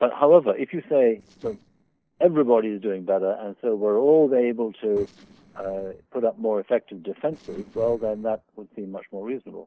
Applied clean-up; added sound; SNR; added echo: neural separator model SepFormer DNS4.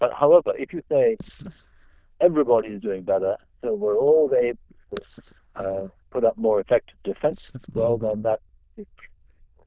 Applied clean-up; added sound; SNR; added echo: neural diffusion model UNIVERSE++.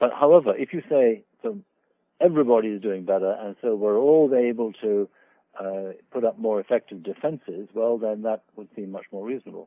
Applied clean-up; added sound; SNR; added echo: none; none; none; none.